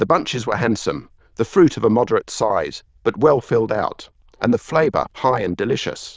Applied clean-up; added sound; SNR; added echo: neural diffusion model UNIVERSE++.